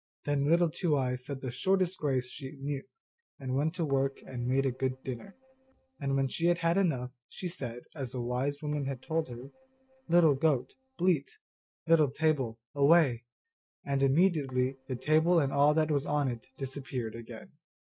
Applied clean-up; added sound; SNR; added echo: neural separator model SepFormer DNS4.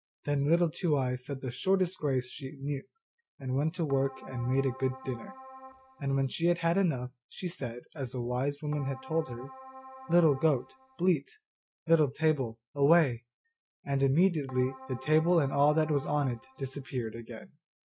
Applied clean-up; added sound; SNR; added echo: none; Keyboard (musical); 17 dB; none.